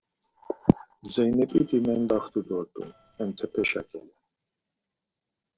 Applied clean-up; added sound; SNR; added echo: neural separator model SepFormer DNS4.